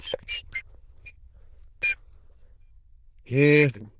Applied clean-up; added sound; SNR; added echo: neural diffusion model UNIVERSE++.